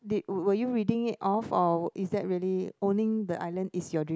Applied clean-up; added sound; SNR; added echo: none; none; none; none.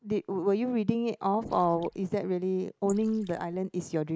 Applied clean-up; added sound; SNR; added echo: neural mask model Resemble Enhance denoiser.